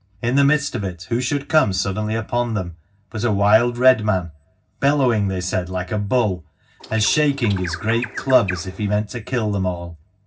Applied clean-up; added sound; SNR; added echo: none; Bird; 12 dB; reverberation time 0.4 s.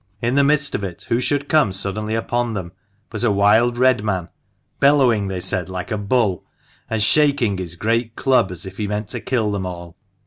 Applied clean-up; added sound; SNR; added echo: none; none; none; none.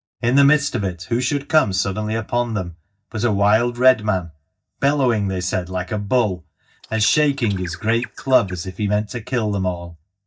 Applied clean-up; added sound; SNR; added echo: neural mask model DeepFilterNet 3.